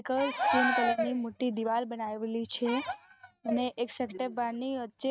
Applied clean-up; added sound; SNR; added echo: neural mask model RNNoise.